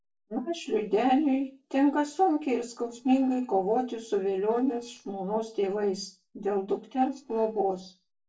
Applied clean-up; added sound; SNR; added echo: neural separator model SepFormer DNS4.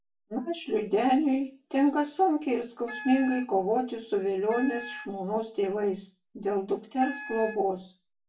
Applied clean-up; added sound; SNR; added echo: none; Wind instrument, woodwind instrument; 14 dB; reverberation time 0.3 s.